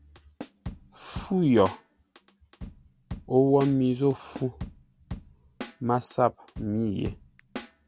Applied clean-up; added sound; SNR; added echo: none; Drum / Drum kit; 16 dB; none.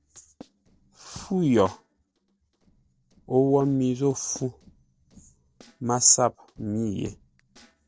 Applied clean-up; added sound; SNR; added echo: neural separator model SepFormer DNS4.